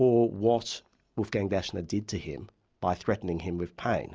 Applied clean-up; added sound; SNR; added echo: none; none; none; none.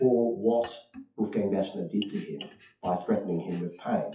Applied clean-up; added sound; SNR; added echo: classical method WPE with log-MMSE.